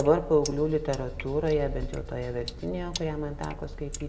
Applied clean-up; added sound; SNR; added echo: none; Sink (filling or washing); 9 dB; reverberation time 1.0 s.